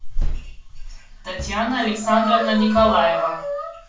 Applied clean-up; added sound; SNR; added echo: none; Bass drum; 17 dB; reverberation time 0.3 s.